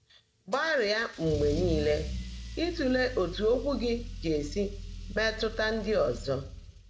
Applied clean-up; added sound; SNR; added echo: none; Engine starting / Accelerating, revving, vroom / Car; 8 dB; reverberation time 0.4 s.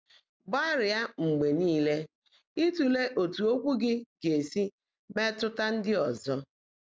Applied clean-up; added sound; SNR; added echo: none; none; none; none.